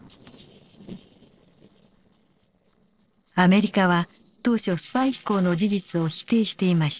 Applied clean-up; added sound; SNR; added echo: neural separator model SepFormer DNS4.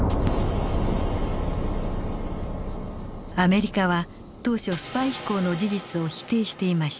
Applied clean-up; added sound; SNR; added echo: none; Fireworks; 15 dB; none.